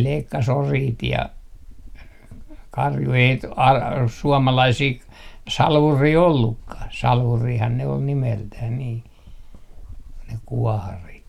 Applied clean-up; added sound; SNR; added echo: none; none; none; none.